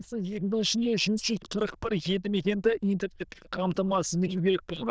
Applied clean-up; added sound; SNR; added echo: neural diffusion model UNIVERSE++.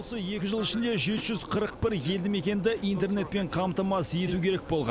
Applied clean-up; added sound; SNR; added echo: none; Vehicle + Hi-hat; 15 dB; none.